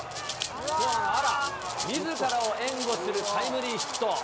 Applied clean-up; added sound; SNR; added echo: none; Rattle (instrument); 9 dB; none.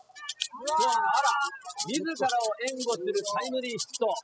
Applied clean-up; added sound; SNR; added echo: classical method spectral subtraction.